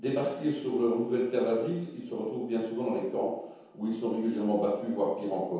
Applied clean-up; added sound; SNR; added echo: none; none; none; reverberation time 0.9 s.